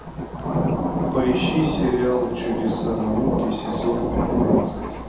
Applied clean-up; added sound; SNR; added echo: none; Thunder; -2 dB; reverberation time 0.9 s.